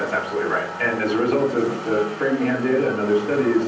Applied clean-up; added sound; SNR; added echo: none; Motor vehicle (road); 11 dB; reverberation time 0.6 s.